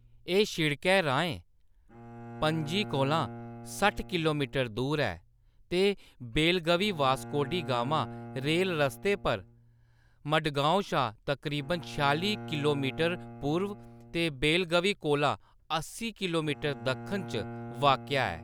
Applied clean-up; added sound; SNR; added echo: none; Bowed string instrument; 15 dB; none.